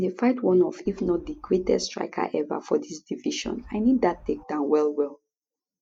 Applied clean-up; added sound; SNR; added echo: neural mask model DeepFilterNet 3.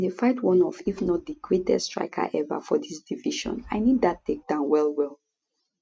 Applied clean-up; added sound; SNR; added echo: neural mask model RNNoise.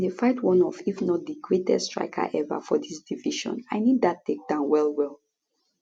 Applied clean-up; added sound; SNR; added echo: none; none; none; none.